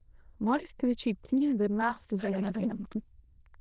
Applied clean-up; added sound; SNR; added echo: neural diffusion model UNIVERSE++.